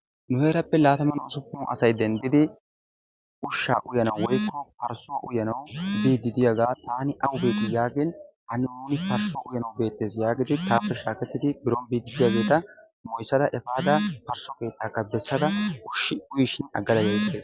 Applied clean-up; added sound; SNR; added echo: none; none; none; none.